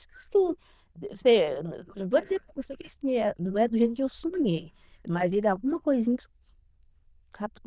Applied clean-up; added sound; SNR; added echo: neural diffusion model UNIVERSE++.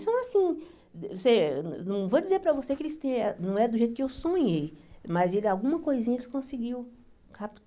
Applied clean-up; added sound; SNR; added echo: none; none; none; none.